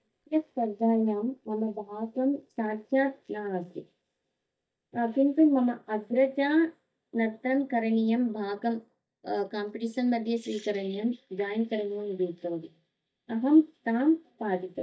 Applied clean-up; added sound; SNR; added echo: neural mask model DeepFilterNet 3.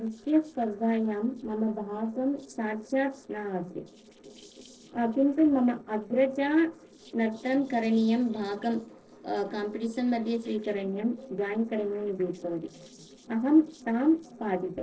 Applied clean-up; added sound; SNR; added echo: neural separator model SepFormer DNS4.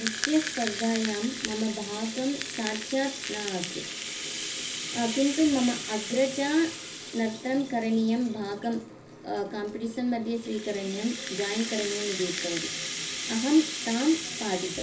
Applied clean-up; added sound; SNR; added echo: none; Rattle (instrument); 7 dB; reverberation time 0.4 s.